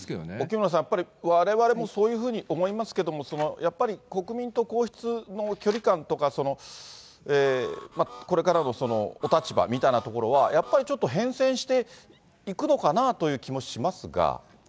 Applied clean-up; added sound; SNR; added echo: none; Harmonica; 18 dB; none.